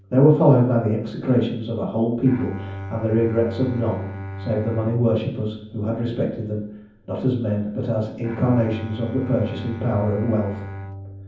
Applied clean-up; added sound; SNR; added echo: none; Bowed string instrument; 13 dB; reverberation time 0.7 s.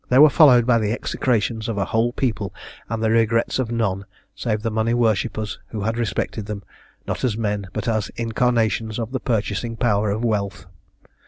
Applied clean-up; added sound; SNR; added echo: none; none; none; none.